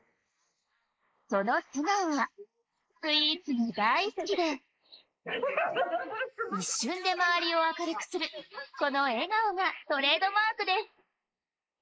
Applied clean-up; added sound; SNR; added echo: neural mask model Resemble Enhance denoiser.